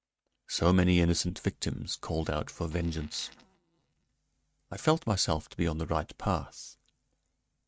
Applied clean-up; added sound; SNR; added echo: neural mask model RNNoise.